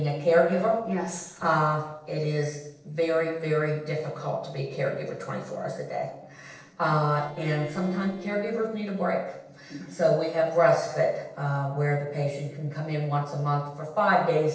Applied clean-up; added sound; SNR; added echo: neural separator model SepFormer DNS4.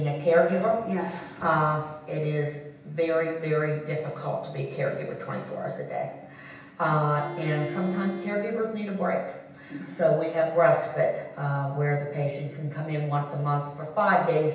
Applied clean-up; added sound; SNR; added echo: none; Bowed string instrument; 12 dB; reverberation time 0.9 s.